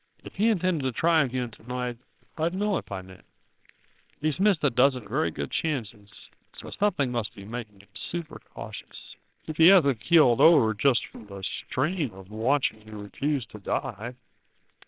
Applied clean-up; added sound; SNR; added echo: neural separator model SepFormer WHAMR!.